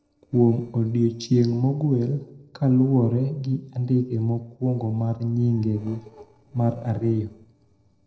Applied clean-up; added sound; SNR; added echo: neural separator model SepFormer DNS4.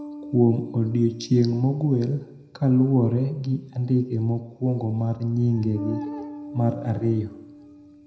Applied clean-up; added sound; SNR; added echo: none; Bass guitar; 16 dB; reverberation time 0.7 s.